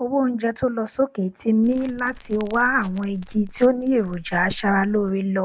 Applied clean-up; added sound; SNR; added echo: none; Crackle; 18 dB; none.